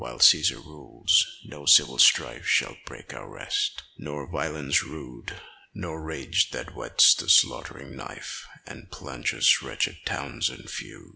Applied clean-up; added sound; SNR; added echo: none; none; none; none.